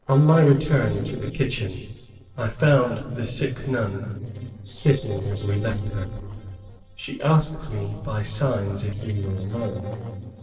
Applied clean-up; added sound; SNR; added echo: neural separator model SepFormer DNS4.